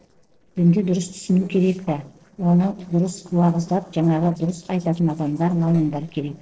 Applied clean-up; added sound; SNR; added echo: neural separator model SepFormer DNS4.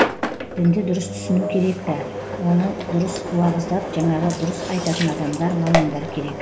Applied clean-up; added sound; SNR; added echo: none; Engine; 5 dB; reverberation time 1.6 s.